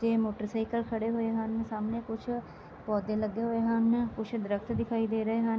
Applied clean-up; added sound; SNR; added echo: none; none; none; none.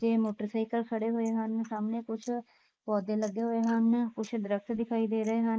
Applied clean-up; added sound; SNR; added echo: neural mask model Resemble Enhance denoiser.